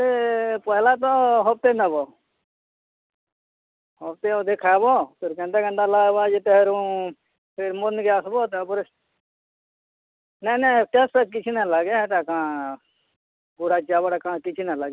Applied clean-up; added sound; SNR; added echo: none; none; none; none.